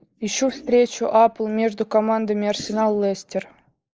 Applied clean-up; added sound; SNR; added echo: neural mask model Resemble Enhance denoiser.